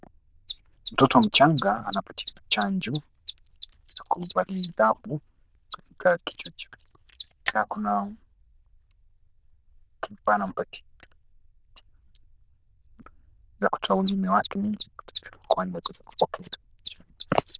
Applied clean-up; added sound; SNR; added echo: neural diffusion model UNIVERSE++.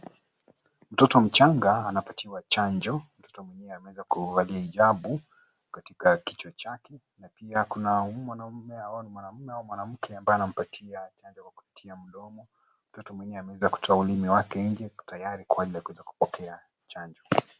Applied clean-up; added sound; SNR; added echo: none; none; none; none.